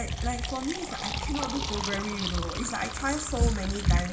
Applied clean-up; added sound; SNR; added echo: none; Fill (with liquid); 8 dB; reverberation time 0.4 s.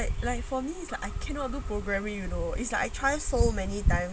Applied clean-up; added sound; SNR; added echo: none; none; none; none.